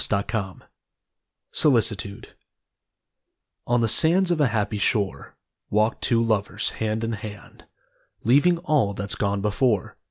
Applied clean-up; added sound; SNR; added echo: none; none; none; none.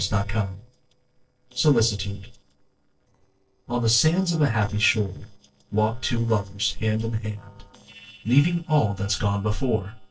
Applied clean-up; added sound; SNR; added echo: neural separator model SepFormer DNS4.